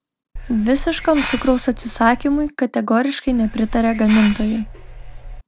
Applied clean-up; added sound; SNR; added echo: none; Hiss; 11 dB; none.